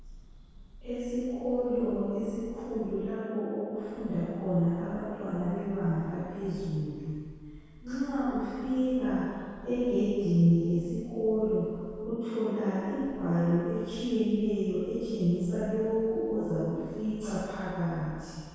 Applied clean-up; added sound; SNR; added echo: none; Bird / Breathing; 19 dB; reverberation time 2.0 s.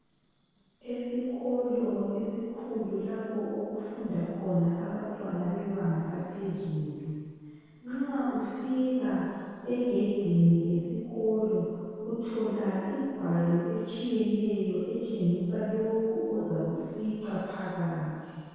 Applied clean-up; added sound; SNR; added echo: neural separator model SepFormer DNS4.